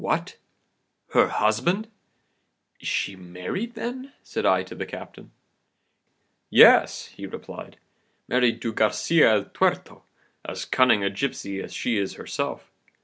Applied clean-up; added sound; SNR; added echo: none; none; none; none.